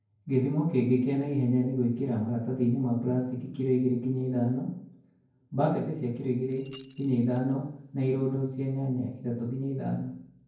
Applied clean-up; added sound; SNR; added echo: none; Rattle / Keys jangling; 20 dB; reverberation time 0.9 s.